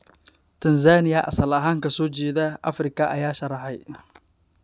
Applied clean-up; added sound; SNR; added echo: none; none; none; none.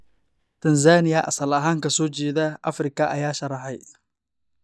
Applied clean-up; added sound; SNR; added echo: neural mask model DeepFilterNet 3.